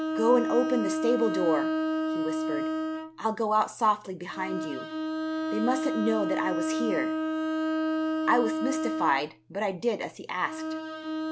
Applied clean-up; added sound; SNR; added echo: none; Bowed string instrument; 1 dB; none.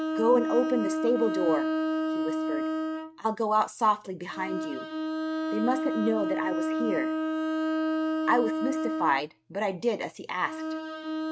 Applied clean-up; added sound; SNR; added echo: neural mask model RNNoise.